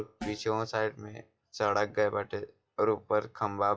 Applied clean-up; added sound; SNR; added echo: classical method WPE with log-MMSE.